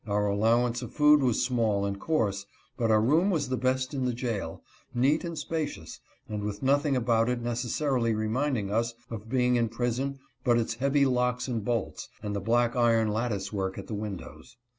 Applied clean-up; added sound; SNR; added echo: none; none; none; none.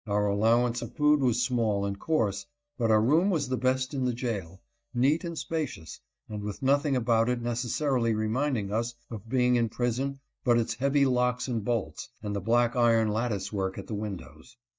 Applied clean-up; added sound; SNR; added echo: neural mask model DeepFilterNet 3.